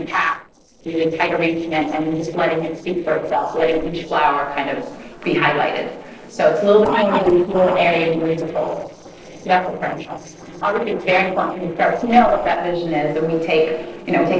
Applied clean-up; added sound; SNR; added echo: neural separator model SepFormer DNS4.